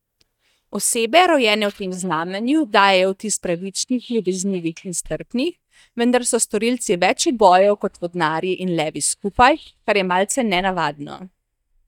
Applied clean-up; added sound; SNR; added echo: neural mask model DeepFilterNet 3.